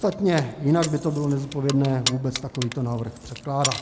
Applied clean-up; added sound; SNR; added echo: none; Keys jangling; 10 dB; none.